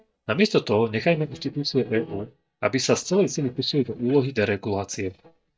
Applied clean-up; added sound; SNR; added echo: neural mask model DeepFilterNet 3.